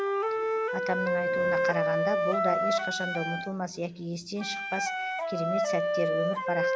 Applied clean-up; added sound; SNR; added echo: none; Wind instrument, woodwind instrument; -5 dB; none.